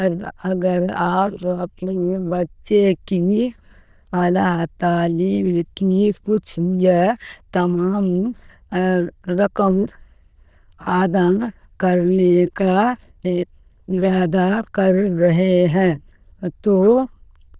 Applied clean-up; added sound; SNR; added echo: neural diffusion model UNIVERSE++.